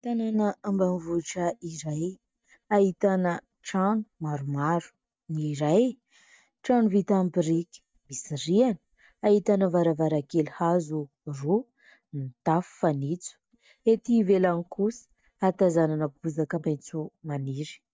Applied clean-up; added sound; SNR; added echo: neural mask model DeepFilterNet 3.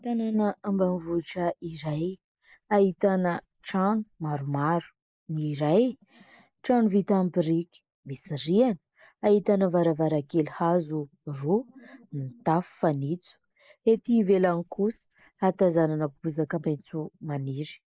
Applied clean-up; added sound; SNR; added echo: neural mask model Resemble Enhance denoiser.